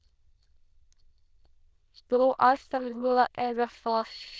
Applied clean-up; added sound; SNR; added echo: neural diffusion model UNIVERSE++.